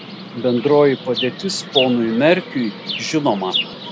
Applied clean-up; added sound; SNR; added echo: none; Chirp, tweet; 9 dB; none.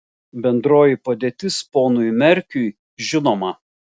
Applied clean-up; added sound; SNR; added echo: none; none; none; none.